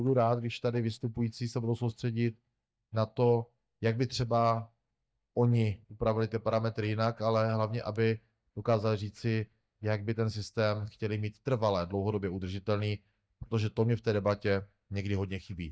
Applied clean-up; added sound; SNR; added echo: neural mask model DeepFilterNet 3.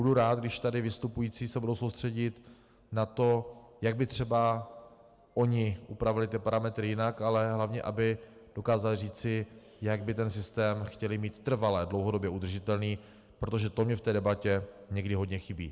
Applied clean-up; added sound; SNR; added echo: none; none; none; none.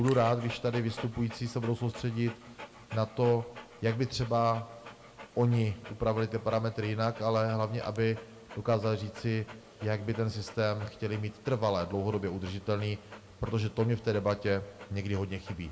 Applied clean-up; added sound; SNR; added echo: none; Dog; 18 dB; reverberation time 1.9 s.